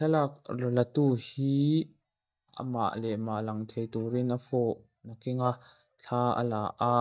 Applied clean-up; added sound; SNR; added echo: neural mask model DeepFilterNet 3.